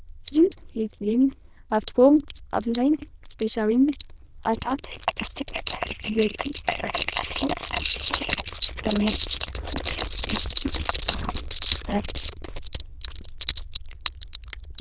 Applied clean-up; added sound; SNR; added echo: neural diffusion model UNIVERSE++.